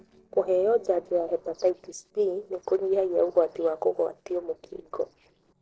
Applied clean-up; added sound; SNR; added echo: neural separator model SepFormer DNS4.